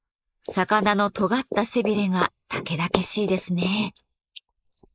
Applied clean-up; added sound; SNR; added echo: neural mask model Resemble Enhance denoiser.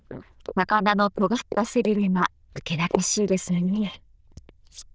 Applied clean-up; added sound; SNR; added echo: neural diffusion model UNIVERSE++.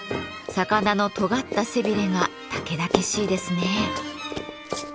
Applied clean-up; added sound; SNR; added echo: none; Run; 9 dB; none.